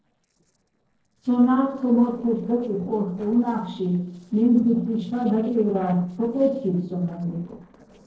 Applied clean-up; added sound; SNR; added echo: neural separator model SepFormer DNS4.